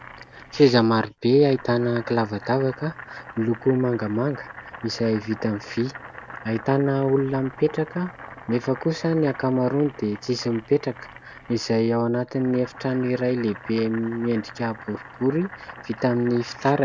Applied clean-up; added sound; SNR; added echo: none; Boiling; 18 dB; none.